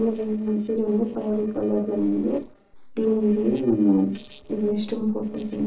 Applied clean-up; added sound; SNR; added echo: neural separator model SepFormer DNS4.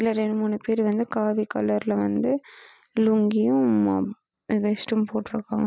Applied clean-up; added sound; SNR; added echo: none; none; none; none.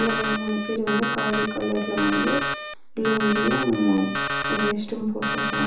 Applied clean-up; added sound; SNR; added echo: none; Alarm; 3 dB; reverberation time 0.6 s.